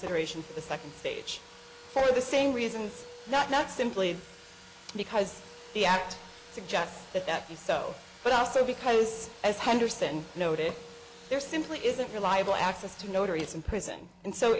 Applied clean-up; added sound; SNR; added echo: none; Domestic sounds, home sounds; 20 dB; none.